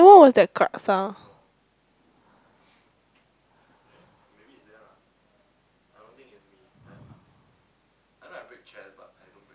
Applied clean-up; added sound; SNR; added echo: none; none; none; none.